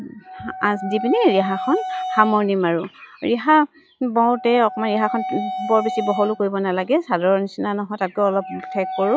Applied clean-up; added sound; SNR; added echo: classical method log-MMSE.